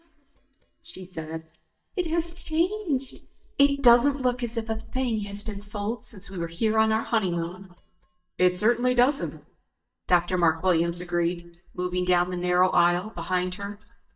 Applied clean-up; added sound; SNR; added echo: neural mask model DeepFilterNet 3.